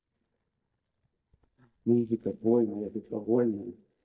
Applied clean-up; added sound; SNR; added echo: neural mask model DeepFilterNet 3.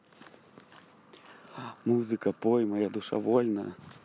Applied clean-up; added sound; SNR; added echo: none; none; none; none.